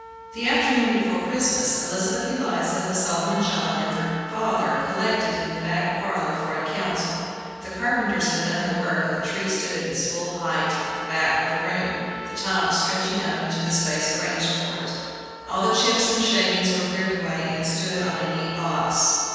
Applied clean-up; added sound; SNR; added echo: none; Trumpet; 15 dB; reverberation time 2.1 s.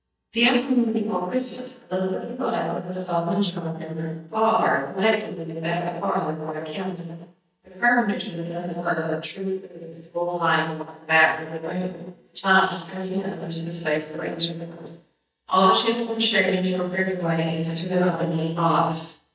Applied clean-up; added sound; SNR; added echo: neural mask model DeepFilterNet 3.